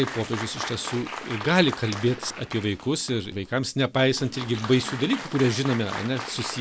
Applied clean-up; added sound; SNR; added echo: none; Applause; 11 dB; none.